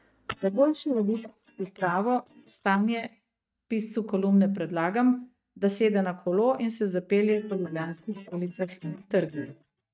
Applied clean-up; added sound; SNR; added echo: neural mask model DeepFilterNet 3.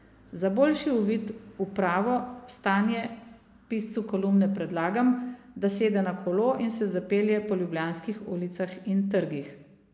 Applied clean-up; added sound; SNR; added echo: none; none; none; none.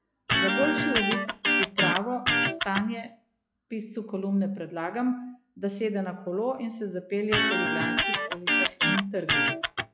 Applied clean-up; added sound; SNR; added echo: classical method log-MMSE.